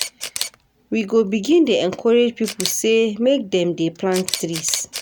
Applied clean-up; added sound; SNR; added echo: none; Camera; 12 dB; none.